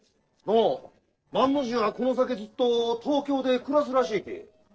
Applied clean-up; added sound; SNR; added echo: neural separator model SepFormer DNS4.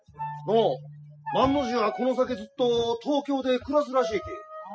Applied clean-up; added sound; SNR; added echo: classical method spectral subtraction.